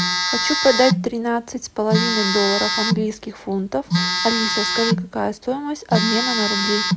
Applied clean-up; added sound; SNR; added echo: none; Telephone; 0 dB; none.